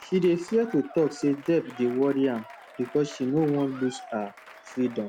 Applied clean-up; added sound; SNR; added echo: none; Applause / Crowd; 19 dB; none.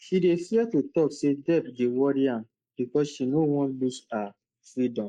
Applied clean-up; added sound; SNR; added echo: neural mask model Resemble Enhance denoiser.